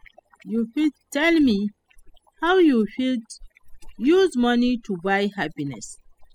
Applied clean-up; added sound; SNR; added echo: classical method spectral subtraction.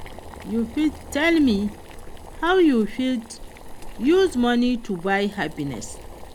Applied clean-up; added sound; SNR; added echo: none; Boiling; 14 dB; none.